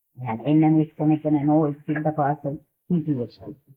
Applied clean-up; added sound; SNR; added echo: neural mask model Resemble Enhance denoiser.